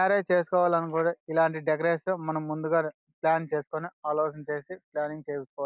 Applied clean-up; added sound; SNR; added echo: none; none; none; none.